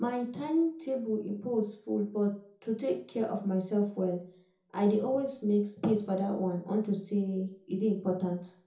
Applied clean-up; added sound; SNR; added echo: none; none; none; reverberation time 0.6 s.